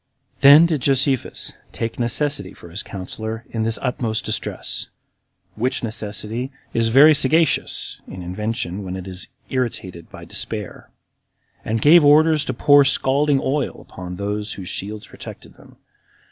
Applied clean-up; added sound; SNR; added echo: none; none; none; none.